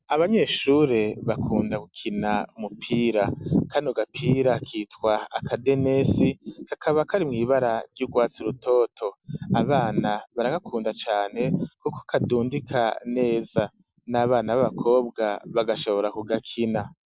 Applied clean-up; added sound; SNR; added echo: none; none; none; none.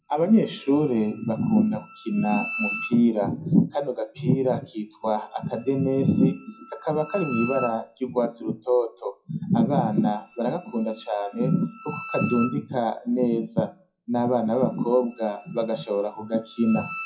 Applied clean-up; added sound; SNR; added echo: classical method WPE with log-MMSE.